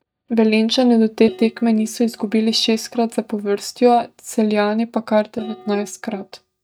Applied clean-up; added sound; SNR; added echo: neural mask model DeepFilterNet 3.